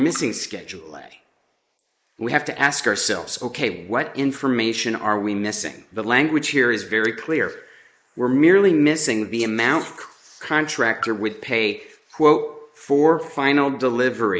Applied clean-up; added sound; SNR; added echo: neural mask model Resemble Enhance denoiser.